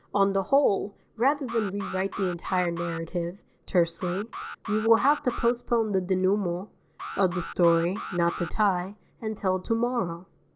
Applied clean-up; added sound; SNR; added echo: none; Alarm; 11 dB; none.